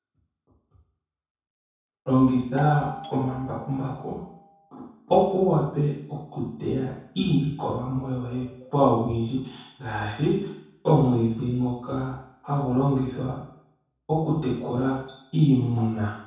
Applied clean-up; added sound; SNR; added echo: none; Doorbell; 15 dB; reverberation time 0.7 s.